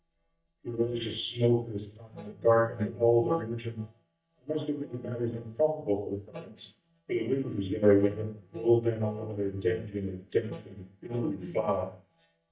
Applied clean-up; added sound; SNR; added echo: neural mask model DeepFilterNet 3.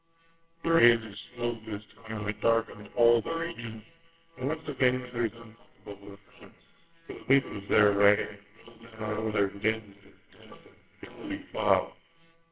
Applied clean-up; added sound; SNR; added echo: neural separator model SepFormer WHAMR!.